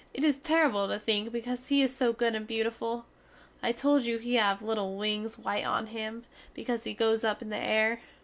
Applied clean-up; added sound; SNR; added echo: none; none; none; none.